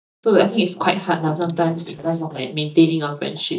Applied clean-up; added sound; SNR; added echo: neural mask model DeepFilterNet 3.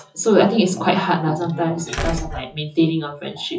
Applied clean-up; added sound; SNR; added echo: classical method WPE with log-MMSE.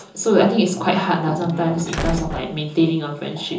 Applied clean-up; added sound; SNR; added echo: none; Slam; 9 dB; reverberation time 0.6 s.